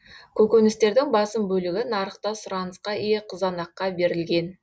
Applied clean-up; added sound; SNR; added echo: none; none; none; none.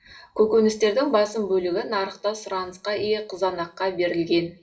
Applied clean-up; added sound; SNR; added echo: none; none; none; reverberation time 0.4 s.